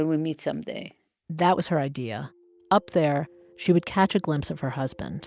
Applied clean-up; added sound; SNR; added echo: none; none; none; none.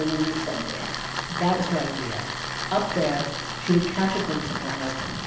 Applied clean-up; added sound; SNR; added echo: none; Tools; 4 dB; reverberation time 0.9 s.